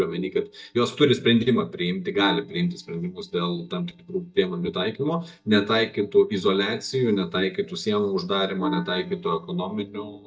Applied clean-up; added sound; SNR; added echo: neural mask model DeepFilterNet 3.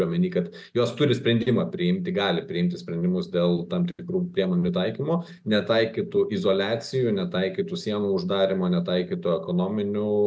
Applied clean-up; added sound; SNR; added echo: none; none; none; none.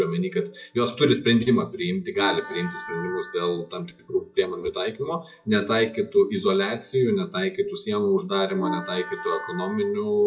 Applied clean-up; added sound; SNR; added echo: classical method WPE with log-MMSE.